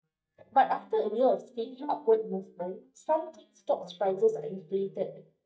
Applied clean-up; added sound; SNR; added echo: neural mask model DeepFilterNet 3.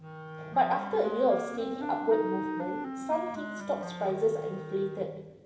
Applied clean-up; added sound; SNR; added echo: none; Wind instrument, woodwind instrument; 8 dB; reverberation time 1.4 s.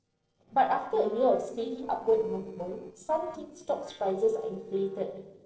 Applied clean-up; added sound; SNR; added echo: neural separator model SepFormer DNS4.